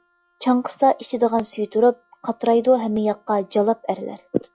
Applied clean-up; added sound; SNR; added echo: classical method log-MMSE.